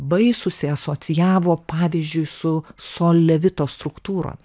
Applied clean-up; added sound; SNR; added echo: none; none; none; none.